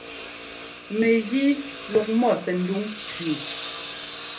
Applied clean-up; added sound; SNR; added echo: none; Engine; 12 dB; reverberation time 0.3 s.